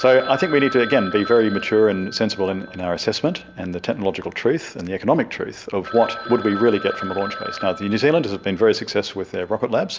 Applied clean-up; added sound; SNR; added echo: none; Telephone; 14 dB; none.